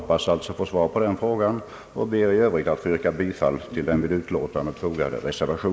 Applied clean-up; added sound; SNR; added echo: none; none; none; none.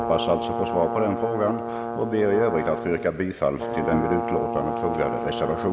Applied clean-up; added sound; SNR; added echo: none; Brass instrument; 4 dB; none.